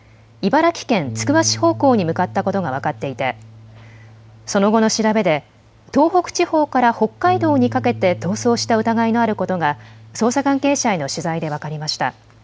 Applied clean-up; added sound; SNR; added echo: none; Bass guitar; 16 dB; none.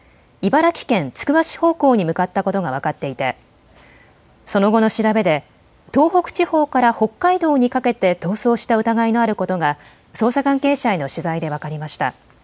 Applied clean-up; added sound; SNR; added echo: none; none; none; none.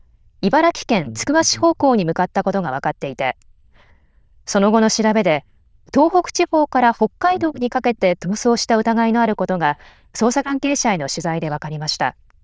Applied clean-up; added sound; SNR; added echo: neural diffusion model UNIVERSE++.